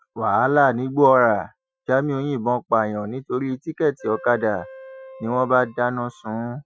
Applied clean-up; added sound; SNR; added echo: classical method Wiener filter.